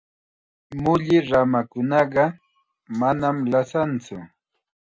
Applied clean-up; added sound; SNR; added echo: none; none; none; none.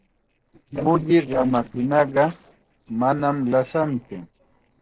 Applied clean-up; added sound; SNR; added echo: neural separator model SepFormer DNS4.